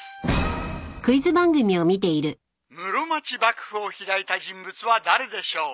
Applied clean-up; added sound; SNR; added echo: none; none; none; none.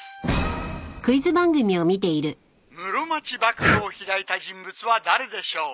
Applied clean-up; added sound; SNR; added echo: none; Breathing; 6 dB; none.